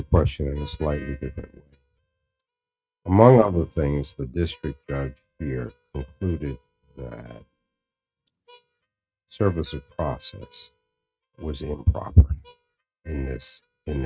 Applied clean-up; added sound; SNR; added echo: neural mask model RNNoise.